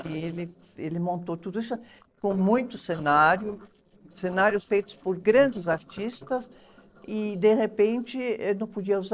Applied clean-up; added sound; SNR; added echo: neural separator model SepFormer DNS4.